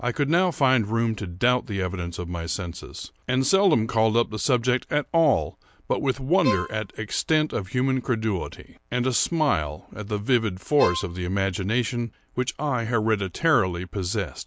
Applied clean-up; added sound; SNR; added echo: none; Bowed string instrument; 8 dB; none.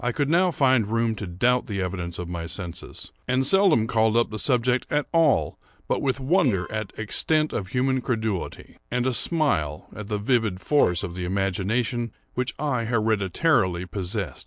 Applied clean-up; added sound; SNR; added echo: neural separator model SepFormer DNS4.